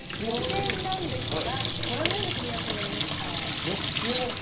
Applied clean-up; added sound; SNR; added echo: none; Sink (filling or washing) / Water tap, faucet; -5 dB; reverberation time 0.3 s.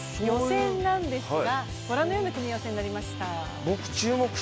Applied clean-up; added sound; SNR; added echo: none; none; none; none.